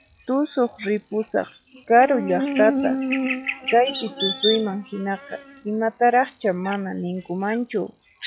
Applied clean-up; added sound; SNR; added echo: classical method log-MMSE.